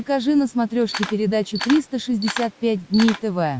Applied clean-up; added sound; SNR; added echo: none; Camera; 12 dB; none.